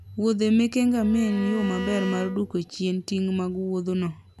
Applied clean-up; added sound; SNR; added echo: none; Bowed string instrument; 13 dB; none.